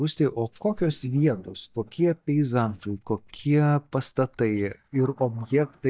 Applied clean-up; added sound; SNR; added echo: neural mask model DeepFilterNet 3.